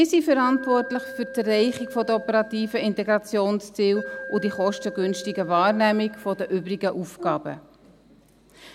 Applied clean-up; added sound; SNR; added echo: none; Brass instrument + Alarm; 14 dB; none.